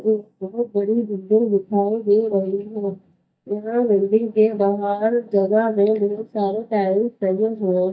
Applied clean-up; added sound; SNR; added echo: neural mask model DeepFilterNet 3.